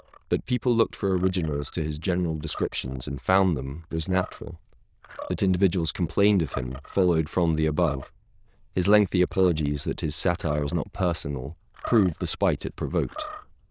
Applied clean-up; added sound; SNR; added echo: neural diffusion model UNIVERSE++.